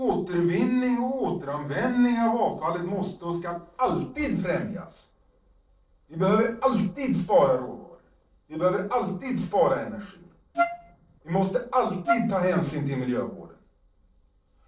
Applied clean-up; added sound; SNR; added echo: neural separator model SepFormer DNS4.